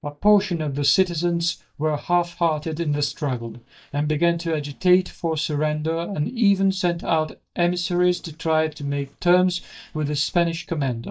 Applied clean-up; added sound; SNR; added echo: neural mask model DeepFilterNet 3.